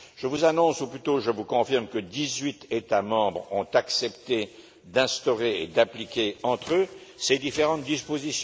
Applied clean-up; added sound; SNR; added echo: none; none; none; none.